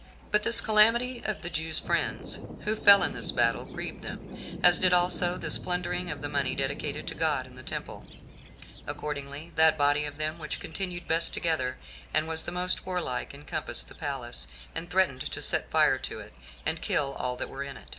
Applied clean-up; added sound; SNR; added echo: none; Thunder; 15 dB; none.